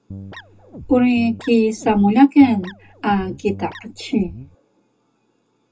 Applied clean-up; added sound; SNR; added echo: none; Guitar; 17 dB; reverberation time 0.2 s.